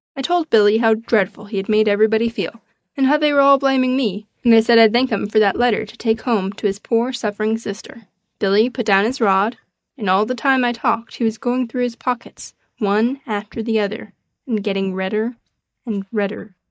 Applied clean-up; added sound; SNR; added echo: neural mask model DeepFilterNet 3.